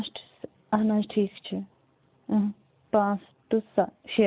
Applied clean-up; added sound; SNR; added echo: none; none; none; none.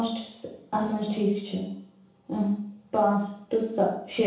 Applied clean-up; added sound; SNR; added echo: none; none; none; reverberation time 0.7 s.